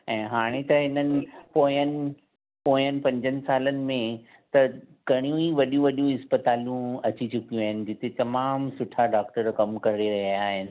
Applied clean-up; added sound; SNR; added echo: none; none; none; none.